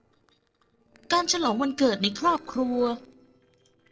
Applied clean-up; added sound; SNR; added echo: neural separator model SepFormer DNS4.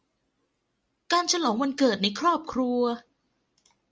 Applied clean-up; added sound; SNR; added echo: none; none; none; none.